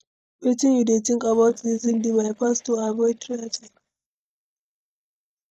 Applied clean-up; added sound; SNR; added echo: neural mask model DeepFilterNet 3.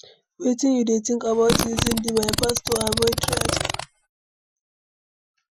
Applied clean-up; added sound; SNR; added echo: classical method Wiener filter.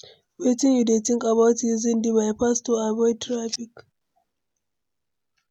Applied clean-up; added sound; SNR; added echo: none; none; none; none.